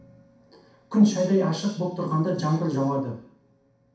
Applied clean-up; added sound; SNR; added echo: none; none; none; reverberation time 0.6 s.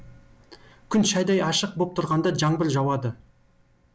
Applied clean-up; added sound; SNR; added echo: none; none; none; none.